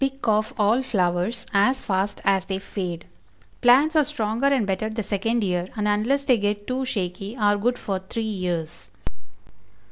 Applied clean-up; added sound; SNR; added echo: none; none; none; none.